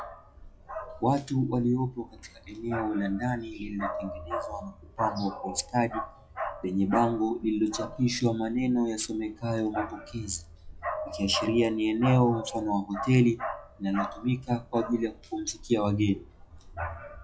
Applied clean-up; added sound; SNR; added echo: classical method log-MMSE.